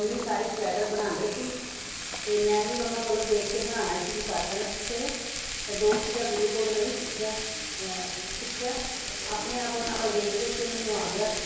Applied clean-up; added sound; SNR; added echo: none; Frying (food); 4 dB; reverberation time 1.2 s.